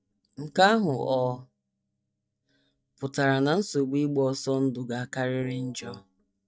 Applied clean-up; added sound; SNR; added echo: neural mask model DeepFilterNet 3.